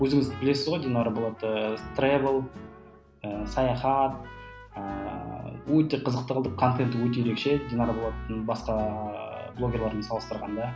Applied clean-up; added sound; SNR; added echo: none; none; none; none.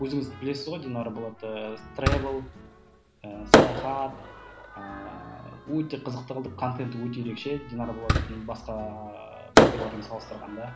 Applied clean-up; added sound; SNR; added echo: none; Fireworks; -5 dB; none.